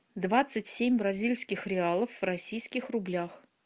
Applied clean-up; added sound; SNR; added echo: none; none; none; none.